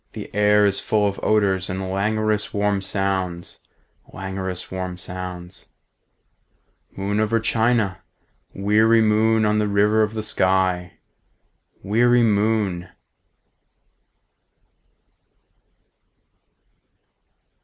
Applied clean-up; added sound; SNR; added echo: none; none; none; none.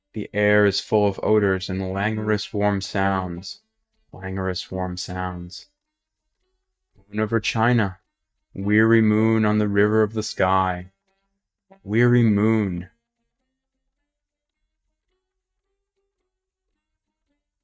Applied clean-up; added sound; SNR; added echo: neural mask model DeepFilterNet 3.